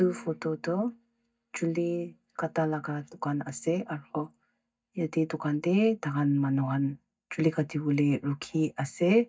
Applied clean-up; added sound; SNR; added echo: neural mask model DeepFilterNet 3.